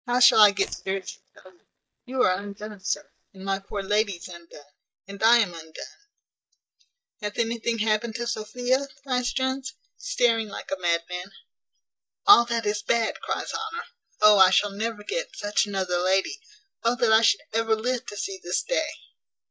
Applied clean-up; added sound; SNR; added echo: neural mask model DeepFilterNet 3.